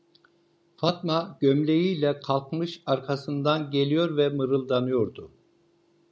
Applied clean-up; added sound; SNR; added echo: none; none; none; none.